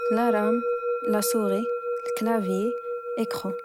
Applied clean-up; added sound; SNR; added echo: none; Musical instrument; 0 dB; none.